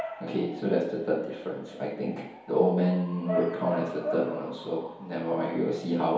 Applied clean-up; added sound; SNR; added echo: none; Bark / Motor vehicle (road) / Siren; 10 dB; reverberation time 2.2 s.